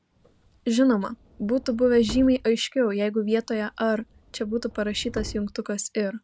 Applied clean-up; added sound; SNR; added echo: none; Subway, metro, underground; 18 dB; none.